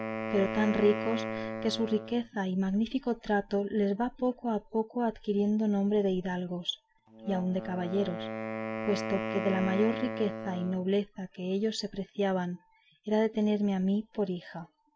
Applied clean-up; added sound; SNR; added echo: none; Wind instrument, woodwind instrument; 9 dB; none.